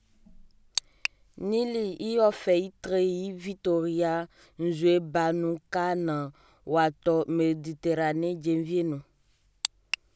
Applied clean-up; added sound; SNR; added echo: none; none; none; none.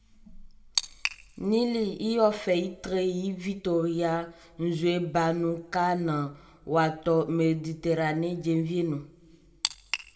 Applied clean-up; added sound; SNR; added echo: none; none; none; reverberation time 0.6 s.